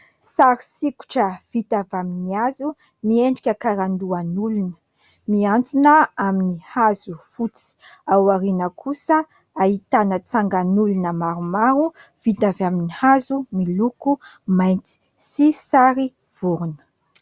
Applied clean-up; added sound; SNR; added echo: none; none; none; none.